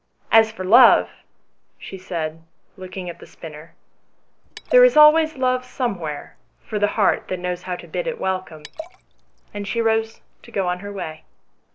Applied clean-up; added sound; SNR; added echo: neural separator model SepFormer DNS4.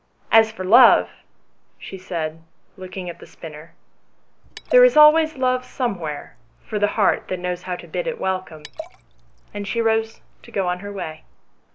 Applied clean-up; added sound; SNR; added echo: none; Liquid; 20 dB; none.